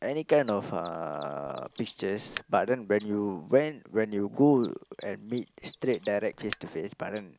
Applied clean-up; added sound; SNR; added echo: none; Mechanisms; 19 dB; none.